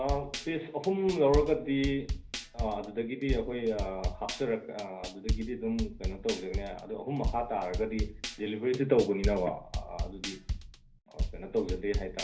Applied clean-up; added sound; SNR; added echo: none; Drum / Drum kit; 4 dB; reverberation time 0.3 s.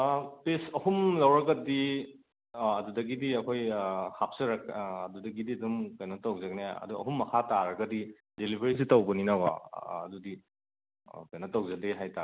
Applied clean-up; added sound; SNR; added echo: none; none; none; none.